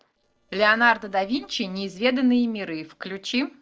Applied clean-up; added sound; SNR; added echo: neural separator model SepFormer DNS4.